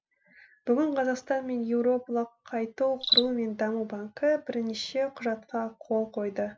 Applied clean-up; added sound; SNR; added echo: none; Cricket; 9 dB; none.